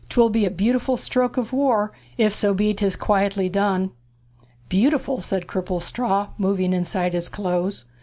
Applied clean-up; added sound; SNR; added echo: none; none; none; none.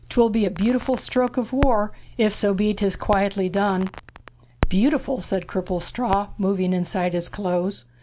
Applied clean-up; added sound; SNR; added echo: none; Crackle; 8 dB; none.